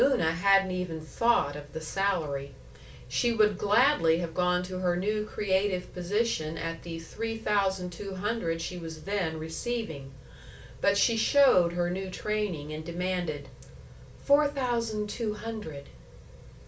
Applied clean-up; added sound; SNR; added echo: none; none; none; reverberation time 0.3 s.